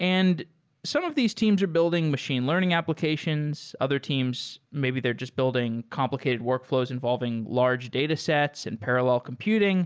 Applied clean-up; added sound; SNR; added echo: none; none; none; none.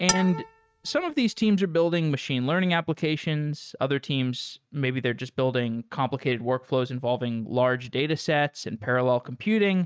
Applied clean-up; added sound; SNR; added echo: neural mask model RNNoise.